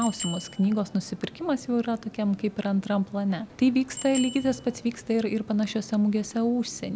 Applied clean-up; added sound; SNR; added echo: none; Bicycle bell; 17 dB; none.